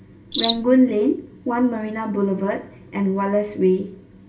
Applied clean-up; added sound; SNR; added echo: none; Cricket; 13 dB; reverberation time 0.2 s.